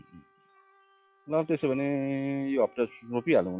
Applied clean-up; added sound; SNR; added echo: classical method log-MMSE.